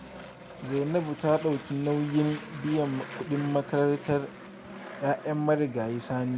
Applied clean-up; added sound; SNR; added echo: none; Aircraft; 14 dB; none.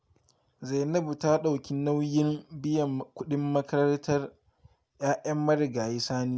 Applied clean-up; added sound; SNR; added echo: none; none; none; none.